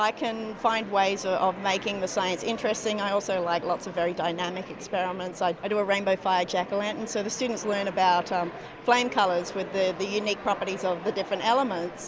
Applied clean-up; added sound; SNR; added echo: none; none; none; none.